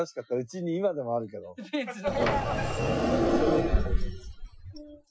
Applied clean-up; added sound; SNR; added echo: classical method Wiener filter.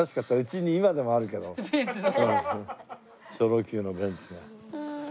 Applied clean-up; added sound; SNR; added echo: none; none; none; none.